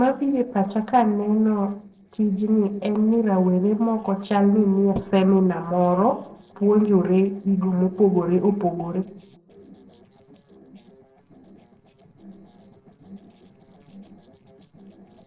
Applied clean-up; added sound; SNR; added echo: neural separator model SepFormer DNS4.